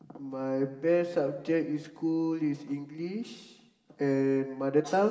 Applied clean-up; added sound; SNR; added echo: none; none; none; reverberation time 1.0 s.